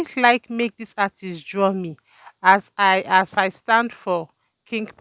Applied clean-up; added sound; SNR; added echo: none; none; none; none.